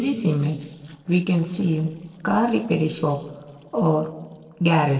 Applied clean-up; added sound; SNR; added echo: neural separator model SepFormer DNS4.